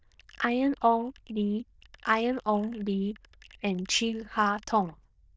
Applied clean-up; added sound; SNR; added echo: neural diffusion model UNIVERSE++.